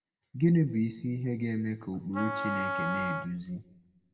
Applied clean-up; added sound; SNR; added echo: none; Wind instrument, woodwind instrument; 4 dB; reverberation time 1.0 s.